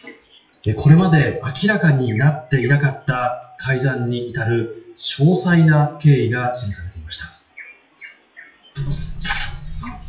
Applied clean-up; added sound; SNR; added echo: classical method WPE with log-MMSE.